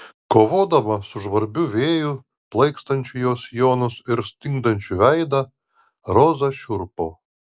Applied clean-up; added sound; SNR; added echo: none; none; none; none.